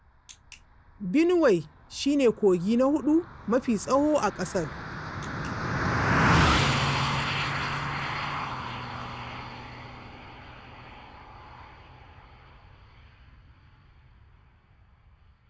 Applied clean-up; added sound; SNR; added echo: none; Car passing by; 2 dB; none.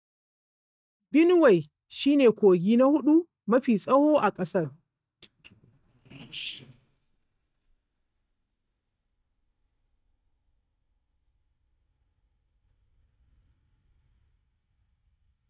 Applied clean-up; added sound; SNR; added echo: neural mask model DeepFilterNet 3.